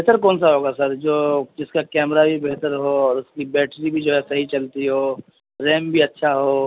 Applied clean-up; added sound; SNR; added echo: none; none; none; none.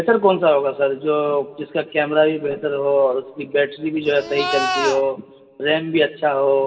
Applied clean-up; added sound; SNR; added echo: none; Livestock, farm animals, working animals; 5 dB; reverberation time 1.7 s.